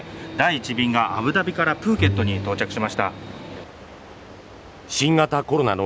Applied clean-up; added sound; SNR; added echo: none; Bowed string instrument; 7 dB; none.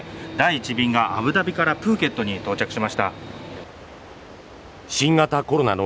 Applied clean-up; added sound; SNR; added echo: none; none; none; none.